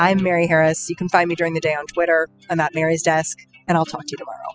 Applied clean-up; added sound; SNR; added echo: classical method spectral subtraction.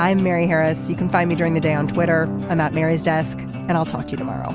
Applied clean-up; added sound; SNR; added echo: none; Bowed string instrument; 13 dB; none.